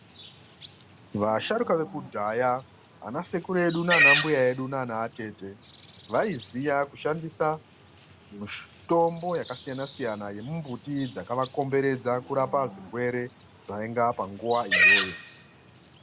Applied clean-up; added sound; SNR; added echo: none; Livestock, farm animals, working animals; 3 dB; none.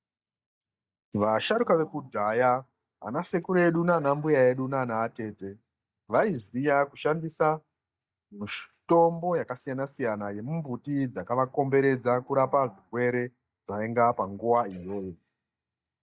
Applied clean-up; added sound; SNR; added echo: neural mask model DeepFilterNet 3.